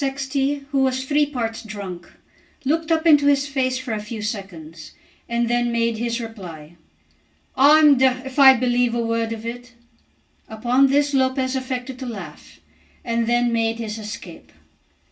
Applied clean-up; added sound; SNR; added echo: none; none; none; reverberation time 0.2 s.